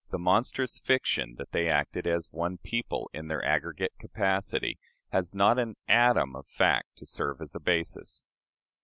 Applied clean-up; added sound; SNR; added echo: none; none; none; none.